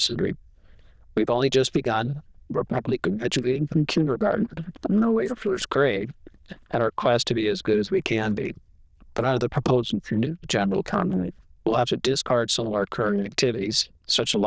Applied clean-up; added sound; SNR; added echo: neural diffusion model UNIVERSE++.